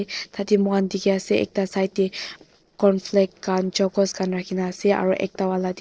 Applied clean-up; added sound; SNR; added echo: neural separator model SepFormer DNS4.